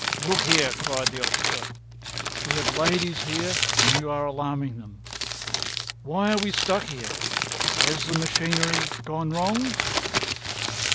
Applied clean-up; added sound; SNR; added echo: none; Crumpling, crinkling; -2 dB; none.